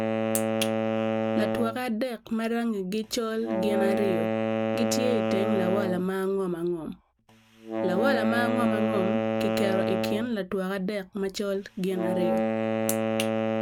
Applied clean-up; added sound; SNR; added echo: none; Wind instrument, woodwind instrument; -1 dB; none.